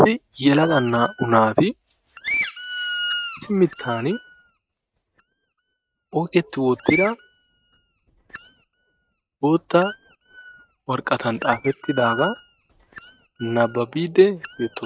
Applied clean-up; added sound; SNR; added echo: neural mask model RNNoise.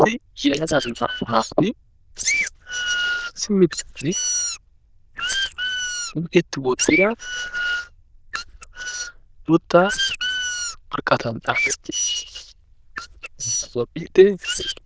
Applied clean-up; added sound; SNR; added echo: neural diffusion model UNIVERSE++.